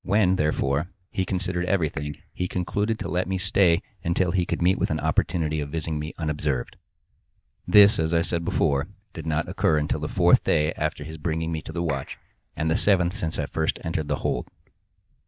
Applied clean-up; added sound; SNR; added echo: neural mask model DeepFilterNet 3.